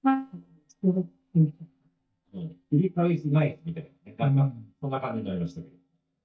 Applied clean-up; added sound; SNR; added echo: neural mask model DeepFilterNet 3.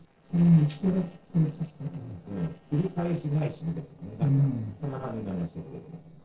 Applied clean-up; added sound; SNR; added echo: neural separator model SepFormer DNS4.